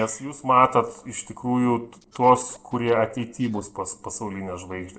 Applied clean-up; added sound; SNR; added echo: neural separator model SepFormer DNS4.